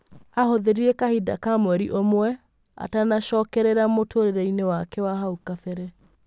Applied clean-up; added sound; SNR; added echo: none; none; none; none.